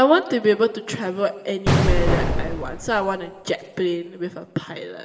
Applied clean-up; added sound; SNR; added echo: none; Explosion; 0 dB; reverberation time 1.5 s.